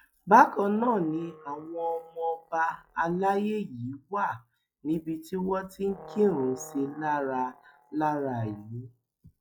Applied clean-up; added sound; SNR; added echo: classical method log-MMSE.